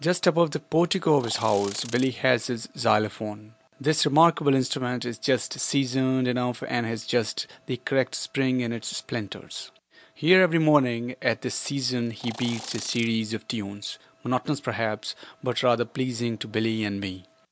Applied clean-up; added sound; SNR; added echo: none; Insect; 14 dB; none.